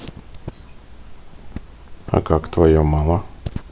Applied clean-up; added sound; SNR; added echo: none; none; none; none.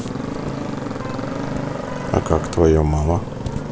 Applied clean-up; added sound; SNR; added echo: none; Motorcycle; 5 dB; none.